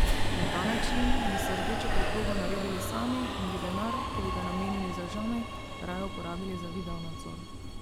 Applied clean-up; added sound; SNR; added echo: none; Subway, metro, underground; -5 dB; none.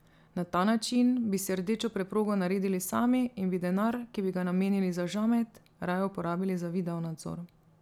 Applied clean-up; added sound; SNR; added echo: none; none; none; none.